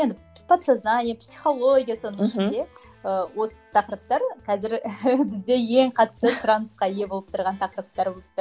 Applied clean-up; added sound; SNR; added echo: none; none; none; none.